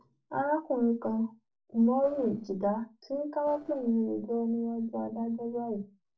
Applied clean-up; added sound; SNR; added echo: neural separator model SepFormer DNS4.